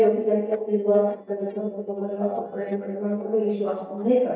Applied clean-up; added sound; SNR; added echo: neural mask model DeepFilterNet 3.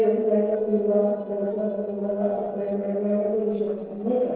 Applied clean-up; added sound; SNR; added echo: neural separator model SepFormer DNS4.